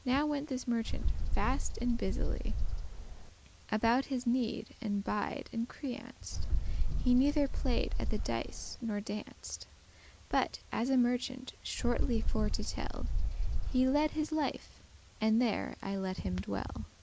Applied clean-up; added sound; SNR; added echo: none; Bird; 0 dB; none.